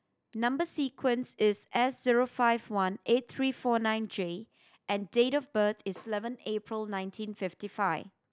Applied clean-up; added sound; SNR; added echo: none; none; none; none.